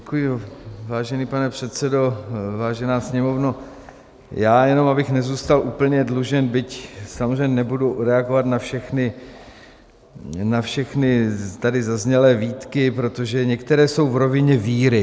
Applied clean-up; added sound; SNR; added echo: none; none; none; none.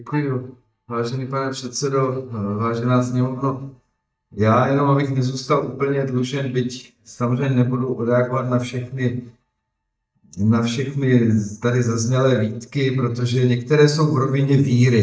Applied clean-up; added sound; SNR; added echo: neural mask model DeepFilterNet 3.